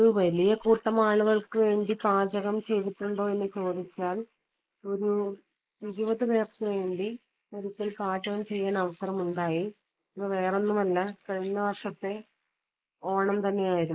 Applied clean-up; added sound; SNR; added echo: neural mask model Resemble Enhance denoiser.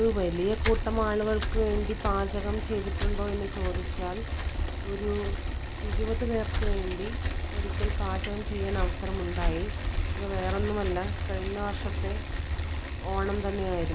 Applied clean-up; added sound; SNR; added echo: none; Bicycle; -2 dB; none.